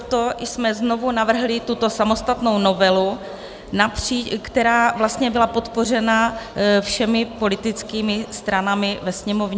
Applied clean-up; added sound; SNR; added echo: none; none; none; none.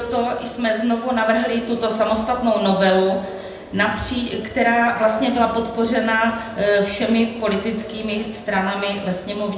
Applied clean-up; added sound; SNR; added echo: none; none; none; reverberation time 0.8 s.